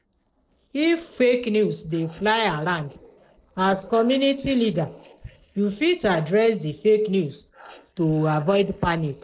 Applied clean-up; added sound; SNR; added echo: neural separator model SepFormer DNS4.